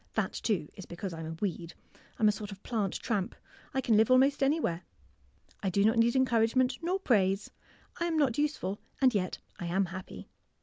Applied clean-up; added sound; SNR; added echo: none; none; none; none.